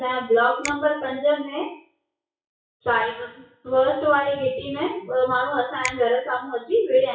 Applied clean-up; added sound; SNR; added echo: classical method WPE with log-MMSE.